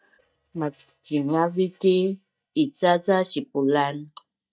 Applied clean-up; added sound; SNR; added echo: neural mask model DeepFilterNet 3.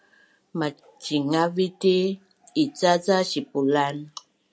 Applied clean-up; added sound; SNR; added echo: none; none; none; none.